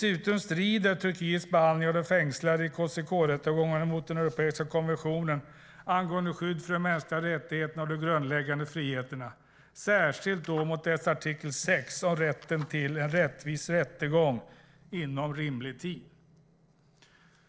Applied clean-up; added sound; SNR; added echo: neural separator model SepFormer DNS4.